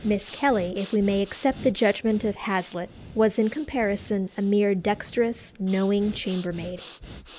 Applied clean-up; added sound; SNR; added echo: none; Breathing; 18 dB; none.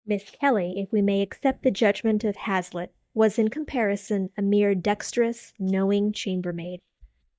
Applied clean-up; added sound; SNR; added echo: neural mask model DeepFilterNet 3.